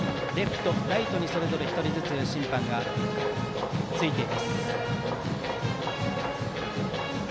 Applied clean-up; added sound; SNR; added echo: none; none; none; none.